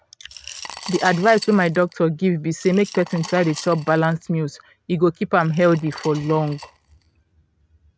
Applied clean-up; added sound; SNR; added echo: neural mask model RNNoise.